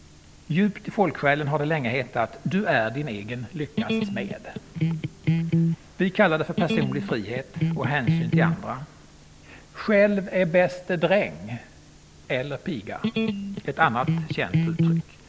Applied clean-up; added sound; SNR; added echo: none; Electric guitar; -1 dB; none.